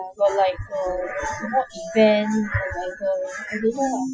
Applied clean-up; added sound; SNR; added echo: classical method Wiener filter.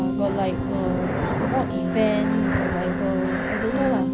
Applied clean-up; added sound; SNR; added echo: none; Piano + Breathing; -2 dB; none.